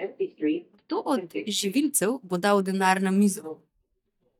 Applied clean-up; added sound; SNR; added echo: neural mask model DeepFilterNet 3.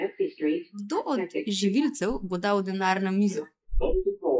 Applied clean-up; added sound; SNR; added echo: neural mask model Resemble Enhance denoiser.